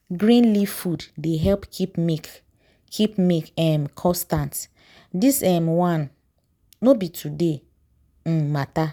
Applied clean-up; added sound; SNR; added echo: none; none; none; none.